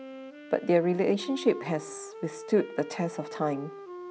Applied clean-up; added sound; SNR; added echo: none; Wind instrument, woodwind instrument; 14 dB; none.